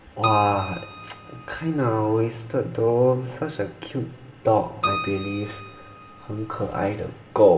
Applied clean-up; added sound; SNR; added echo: none; Keyboard (musical); 11 dB; reverberation time 1.3 s.